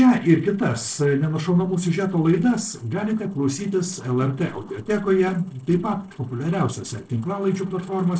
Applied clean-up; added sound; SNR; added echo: neural separator model SepFormer DNS4.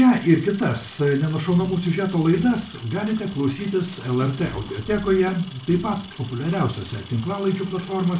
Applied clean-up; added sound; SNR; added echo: none; Engine; 19 dB; reverberation time 0.4 s.